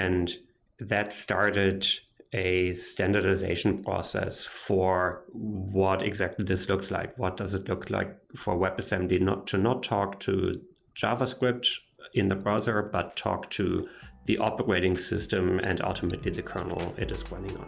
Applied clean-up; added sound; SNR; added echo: none; none; none; none.